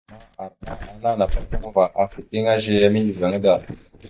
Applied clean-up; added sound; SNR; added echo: neural mask model DeepFilterNet 3.